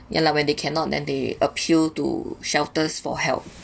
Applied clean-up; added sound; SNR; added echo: none; none; none; none.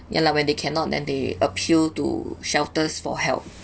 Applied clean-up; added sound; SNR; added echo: none; Car passing by; 20 dB; none.